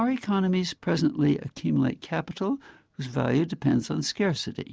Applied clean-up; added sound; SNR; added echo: none; none; none; none.